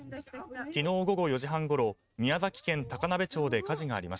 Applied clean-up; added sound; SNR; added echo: neural mask model RNNoise.